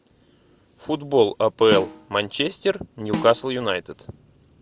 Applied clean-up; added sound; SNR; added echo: none; Snare drum; 9 dB; none.